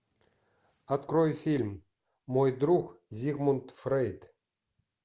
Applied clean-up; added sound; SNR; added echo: none; none; none; none.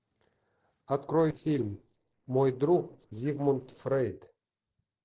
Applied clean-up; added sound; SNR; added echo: neural separator model SepFormer DNS4.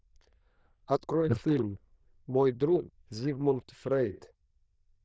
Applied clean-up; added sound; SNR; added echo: neural diffusion model UNIVERSE++.